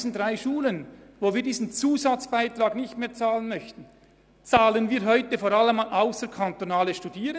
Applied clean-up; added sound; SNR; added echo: none; none; none; none.